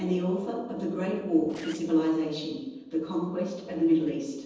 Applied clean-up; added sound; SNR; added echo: neural separator model SepFormer DNS4.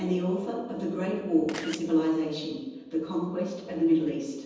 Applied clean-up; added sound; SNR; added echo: none; Camera; 10 dB; reverberation time 1.1 s.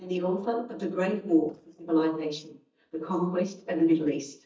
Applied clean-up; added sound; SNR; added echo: neural mask model DeepFilterNet 3.